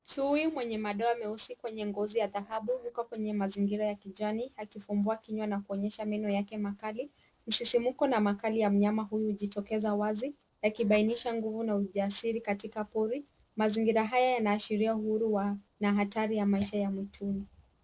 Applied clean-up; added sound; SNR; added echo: neural separator model SepFormer DNS4.